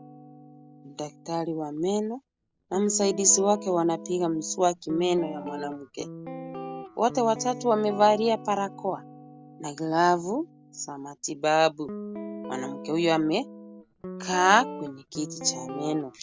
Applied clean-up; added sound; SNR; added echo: none; Guitar; 13 dB; none.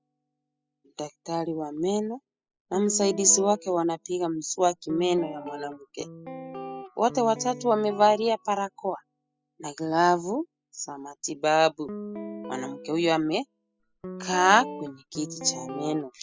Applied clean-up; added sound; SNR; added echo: classical method spectral subtraction.